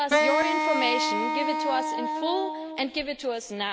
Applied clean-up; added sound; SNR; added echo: none; Wind instrument, woodwind instrument; -2 dB; none.